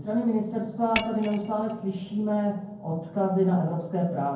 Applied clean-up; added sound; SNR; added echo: none; Shatter; 10 dB; reverberation time 0.9 s.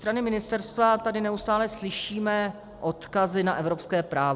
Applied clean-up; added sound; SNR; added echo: none; none; none; none.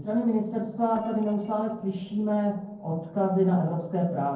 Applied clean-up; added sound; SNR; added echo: neural separator model SepFormer DNS4.